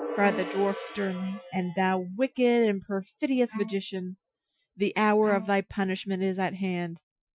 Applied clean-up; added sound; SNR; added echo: classical method Wiener filter.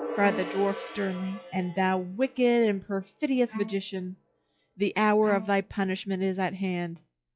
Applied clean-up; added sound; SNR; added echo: classical method log-MMSE.